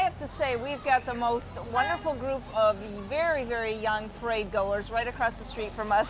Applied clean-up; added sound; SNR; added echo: none; none; none; none.